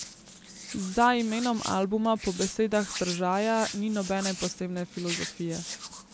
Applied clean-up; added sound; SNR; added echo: none; Hands; 11 dB; none.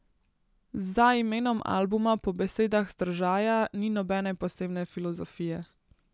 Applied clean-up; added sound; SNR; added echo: none; none; none; none.